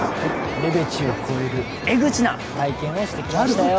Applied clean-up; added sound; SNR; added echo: none; Thunder; 7 dB; none.